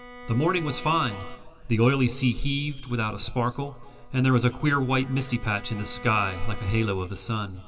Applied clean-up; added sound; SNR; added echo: none; Bowed string instrument; 20 dB; reverberation time 2.7 s.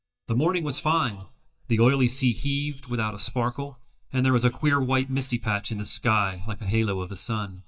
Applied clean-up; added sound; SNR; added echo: neural mask model DeepFilterNet 3.